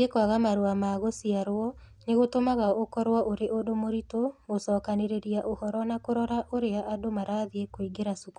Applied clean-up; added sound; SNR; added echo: none; none; none; none.